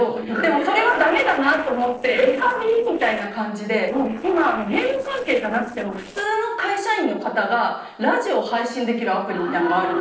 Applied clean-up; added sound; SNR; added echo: neural separator model SepFormer DNS4.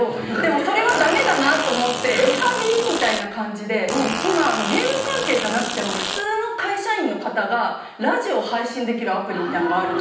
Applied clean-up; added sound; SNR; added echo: none; Fart; 5 dB; reverberation time 0.9 s.